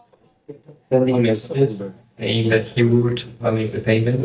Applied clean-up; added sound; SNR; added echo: neural mask model DeepFilterNet 3.